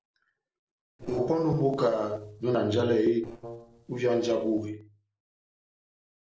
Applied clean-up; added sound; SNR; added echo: neural separator model SepFormer DNS4.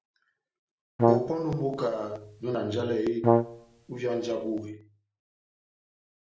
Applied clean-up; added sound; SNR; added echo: none; Brass instrument; -4 dB; none.